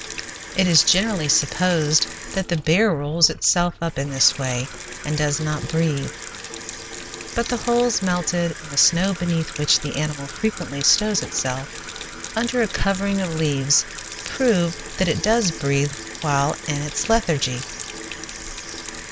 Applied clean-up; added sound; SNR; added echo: none; Sink (filling or washing) / Water tap, faucet; 12 dB; none.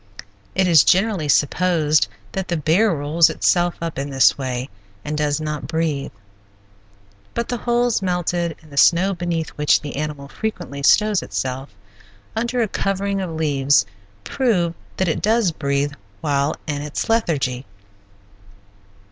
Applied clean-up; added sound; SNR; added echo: none; none; none; none.